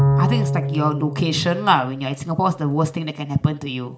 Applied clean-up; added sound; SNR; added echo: none; Bowed string instrument; 3 dB; reverberation time 0.4 s.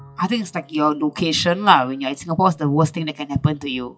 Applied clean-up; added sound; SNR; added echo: classical method WPE with log-MMSE.